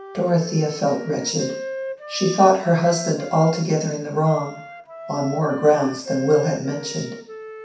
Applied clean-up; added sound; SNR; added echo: none; Wind instrument, woodwind instrument; 13 dB; reverberation time 0.6 s.